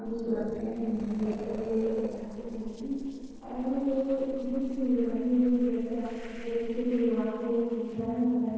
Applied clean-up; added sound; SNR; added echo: neural separator model SepFormer DNS4.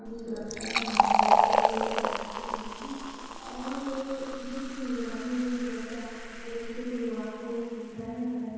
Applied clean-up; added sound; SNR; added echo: none; Fill (with liquid); -4 dB; reverberation time 2.0 s.